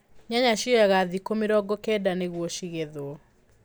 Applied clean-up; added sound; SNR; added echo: none; none; none; none.